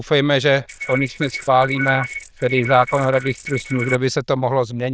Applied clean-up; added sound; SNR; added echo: neural diffusion model UNIVERSE++.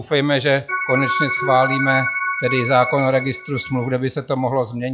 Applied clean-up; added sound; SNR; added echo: classical method log-MMSE.